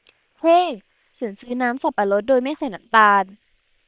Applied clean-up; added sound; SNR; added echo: neural separator model SepFormer WHAM!.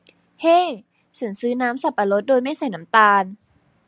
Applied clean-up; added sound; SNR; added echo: none; none; none; none.